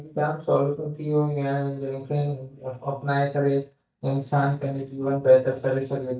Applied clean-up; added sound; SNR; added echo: neural mask model DeepFilterNet 3.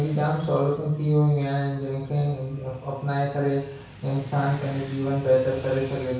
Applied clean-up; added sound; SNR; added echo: none; Motorcycle / Traffic noise, roadway noise; 18 dB; reverberation time 0.6 s.